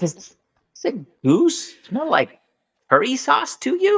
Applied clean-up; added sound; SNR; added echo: neural mask model DeepFilterNet 3.